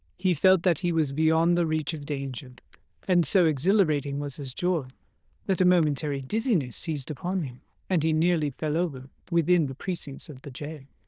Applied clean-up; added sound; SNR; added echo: neural diffusion model UNIVERSE++.